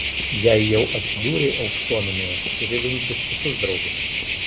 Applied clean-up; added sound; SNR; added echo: none; Cricket; 1 dB; none.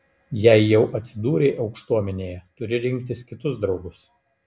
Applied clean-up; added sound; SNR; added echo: none; none; none; none.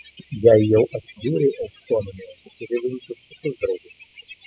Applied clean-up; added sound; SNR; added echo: classical method spectral subtraction.